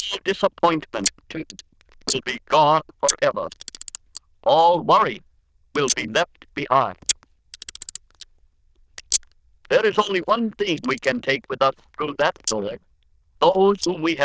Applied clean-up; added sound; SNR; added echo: neural diffusion model UNIVERSE++.